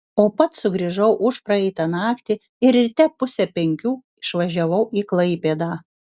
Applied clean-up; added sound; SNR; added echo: none; none; none; none.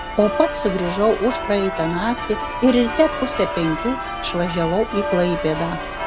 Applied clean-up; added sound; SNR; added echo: none; Church bell; 6 dB; none.